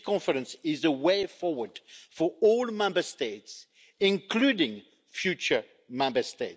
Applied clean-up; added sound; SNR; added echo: none; none; none; none.